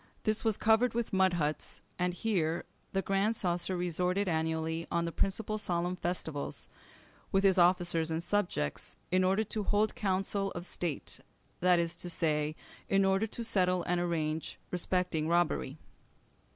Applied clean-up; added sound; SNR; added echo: none; none; none; none.